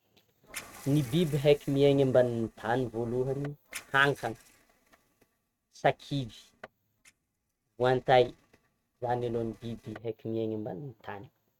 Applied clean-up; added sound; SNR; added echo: neural mask model RNNoise.